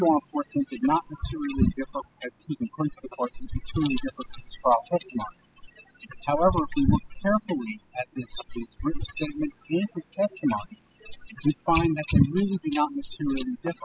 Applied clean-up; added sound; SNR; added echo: classical method spectral subtraction.